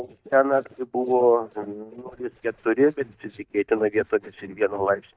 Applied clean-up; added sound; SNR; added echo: neural mask model DeepFilterNet 3.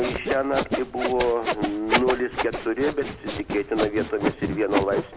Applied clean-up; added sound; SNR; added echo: none; Sawing; 3 dB; none.